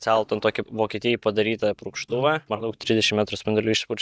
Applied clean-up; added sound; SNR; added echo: neural mask model DeepFilterNet 3.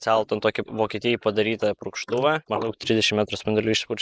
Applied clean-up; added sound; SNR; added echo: neural mask model Resemble Enhance denoiser.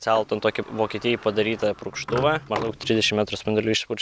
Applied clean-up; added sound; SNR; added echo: none; Sliding door; 13 dB; none.